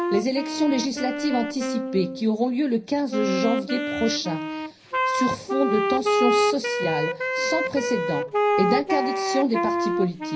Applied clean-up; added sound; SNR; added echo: none; Wind instrument, woodwind instrument; 0 dB; reverberation time 0.5 s.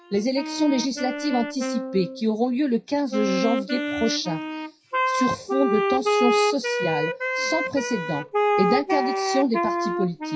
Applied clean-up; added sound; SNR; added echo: classical method WPE with log-MMSE.